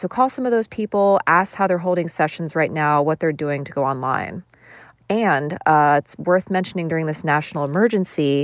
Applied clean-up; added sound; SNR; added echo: none; none; none; none.